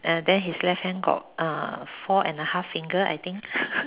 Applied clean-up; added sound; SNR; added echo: none; none; none; none.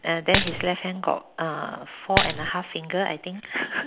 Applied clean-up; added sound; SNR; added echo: none; Coin (dropping); -4 dB; none.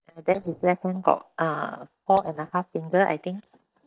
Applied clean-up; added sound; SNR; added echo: neural mask model DeepFilterNet 3.